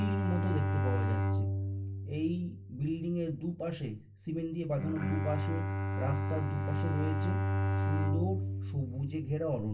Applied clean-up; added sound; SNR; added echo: none; Bowed string instrument; -3 dB; reverberation time 0.2 s.